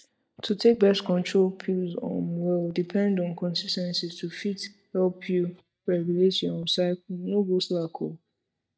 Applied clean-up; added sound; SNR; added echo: neural mask model DeepFilterNet 3.